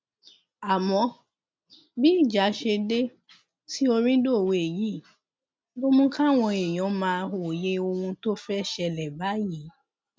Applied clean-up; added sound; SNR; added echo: none; none; none; none.